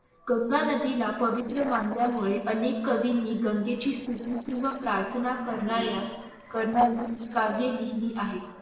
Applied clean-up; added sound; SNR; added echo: neural separator model SepFormer DNS4.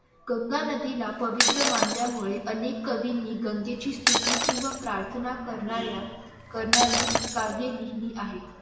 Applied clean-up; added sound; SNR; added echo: none; Shatter; -3 dB; reverberation time 1.1 s.